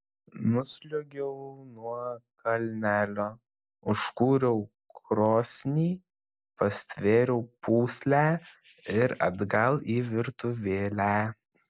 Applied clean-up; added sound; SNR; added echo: none; none; none; none.